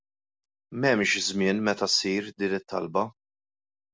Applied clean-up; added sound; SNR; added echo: none; none; none; none.